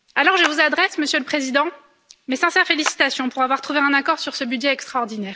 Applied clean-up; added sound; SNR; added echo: none; Clapping; 13 dB; none.